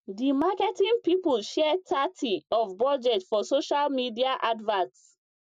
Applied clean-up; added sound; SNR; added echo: none; none; none; none.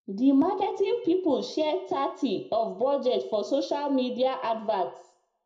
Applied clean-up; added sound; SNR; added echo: none; none; none; reverberation time 0.5 s.